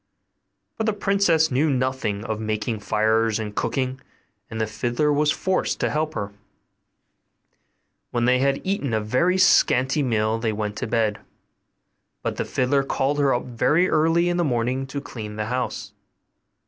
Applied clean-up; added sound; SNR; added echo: none; none; none; none.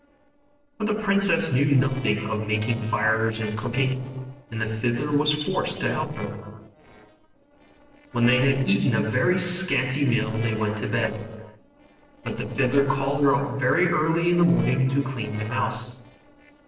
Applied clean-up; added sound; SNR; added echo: neural separator model SepFormer DNS4.